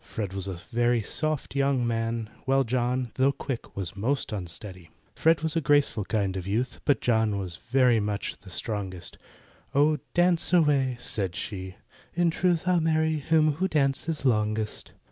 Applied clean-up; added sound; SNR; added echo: none; none; none; none.